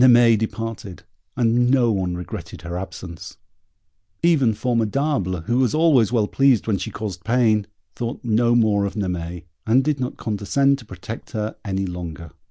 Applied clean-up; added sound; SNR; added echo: none; none; none; none.